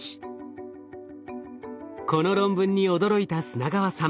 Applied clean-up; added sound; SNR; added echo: none; none; none; none.